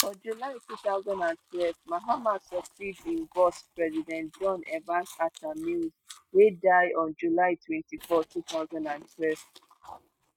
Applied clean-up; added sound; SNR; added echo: neural mask model RNNoise.